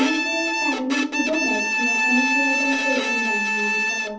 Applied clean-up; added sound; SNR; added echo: none; Bowed string instrument; -3 dB; reverberation time 0.9 s.